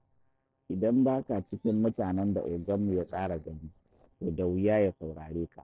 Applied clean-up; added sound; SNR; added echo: neural separator model SepFormer DNS4.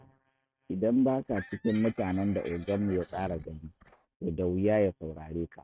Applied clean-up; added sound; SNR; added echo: neural mask model RNNoise.